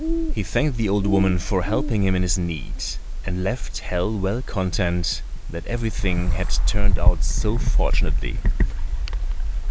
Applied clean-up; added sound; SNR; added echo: none; Bird; -3 dB; none.